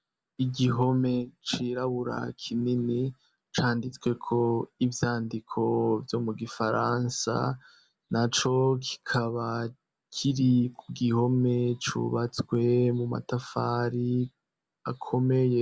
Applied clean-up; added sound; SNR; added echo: none; none; none; none.